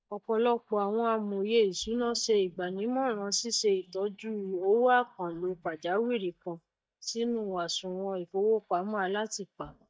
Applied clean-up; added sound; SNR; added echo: neural mask model DeepFilterNet 3.